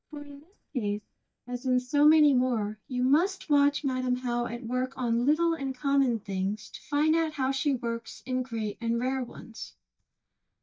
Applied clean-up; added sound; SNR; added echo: neural mask model DeepFilterNet 3.